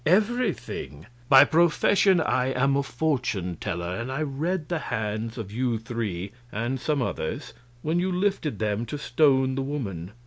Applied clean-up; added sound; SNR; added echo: none; none; none; none.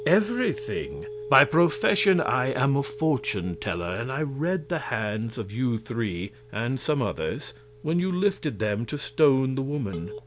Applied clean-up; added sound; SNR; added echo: none; Telephone; 15 dB; none.